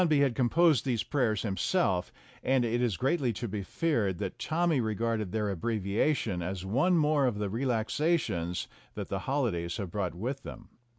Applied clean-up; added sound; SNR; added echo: none; none; none; none.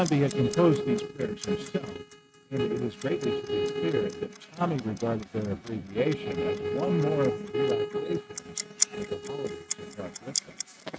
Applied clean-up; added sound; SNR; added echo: neural mask model RNNoise.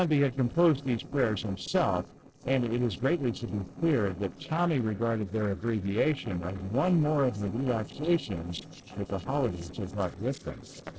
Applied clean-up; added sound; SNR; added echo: neural separator model SepFormer DNS4.